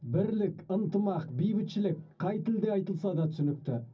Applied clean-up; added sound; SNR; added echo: none; none; none; reverberation time 0.4 s.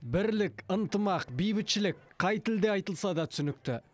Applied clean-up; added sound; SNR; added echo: none; none; none; none.